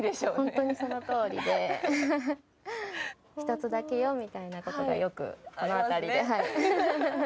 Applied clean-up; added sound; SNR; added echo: none; none; none; none.